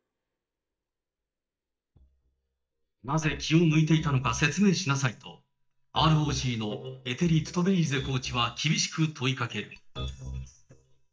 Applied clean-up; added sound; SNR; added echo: neural mask model DeepFilterNet 3.